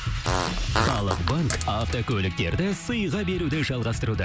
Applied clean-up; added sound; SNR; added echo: none; Fart; 6 dB; none.